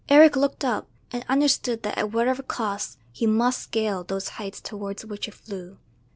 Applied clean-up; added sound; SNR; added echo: none; none; none; none.